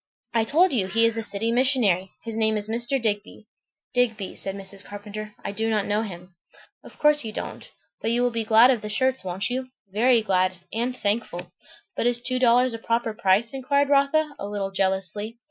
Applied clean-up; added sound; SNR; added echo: classical method Wiener filter.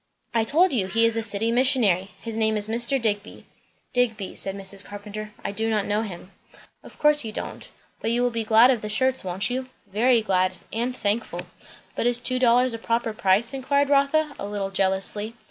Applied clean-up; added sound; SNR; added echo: none; Bird; 19 dB; none.